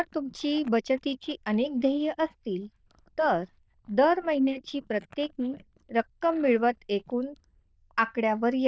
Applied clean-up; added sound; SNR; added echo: neural diffusion model UNIVERSE++.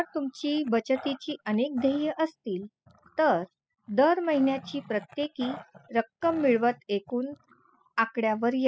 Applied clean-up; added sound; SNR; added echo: classical method spectral subtraction.